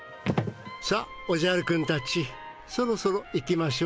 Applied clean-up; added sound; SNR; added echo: none; none; none; none.